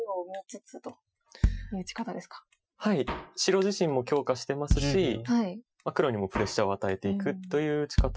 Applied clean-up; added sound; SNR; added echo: classical method Wiener filter.